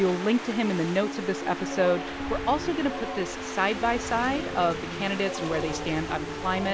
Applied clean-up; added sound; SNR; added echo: none; Wind; 9 dB; none.